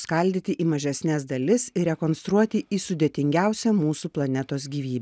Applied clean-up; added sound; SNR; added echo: none; none; none; none.